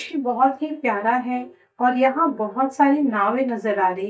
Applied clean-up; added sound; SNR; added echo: neural mask model DeepFilterNet 3.